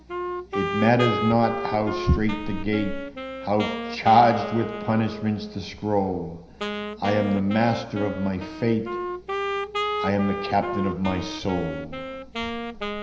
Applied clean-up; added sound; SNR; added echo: none; Wind instrument, woodwind instrument; 6 dB; reverberation time 0.9 s.